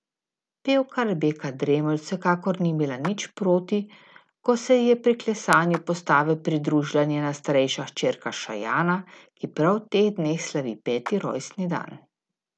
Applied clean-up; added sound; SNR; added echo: none; Clapping; 19 dB; none.